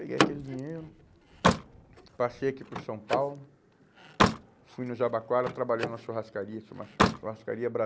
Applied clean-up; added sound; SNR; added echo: none; Slam; -2 dB; none.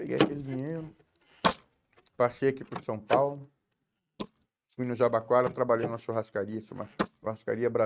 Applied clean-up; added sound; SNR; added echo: neural mask model RNNoise.